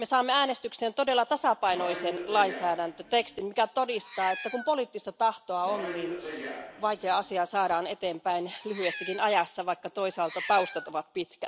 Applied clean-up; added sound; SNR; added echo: none; Meow + Subway, metro, underground; 11 dB; none.